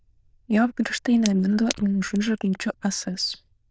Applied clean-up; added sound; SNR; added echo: neural diffusion model UNIVERSE++.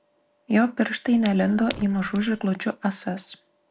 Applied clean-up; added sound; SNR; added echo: none; Fire; 15 dB; none.